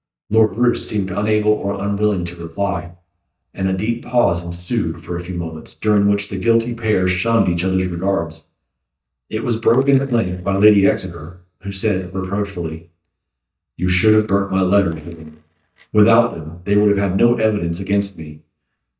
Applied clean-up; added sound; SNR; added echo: neural mask model DeepFilterNet 3.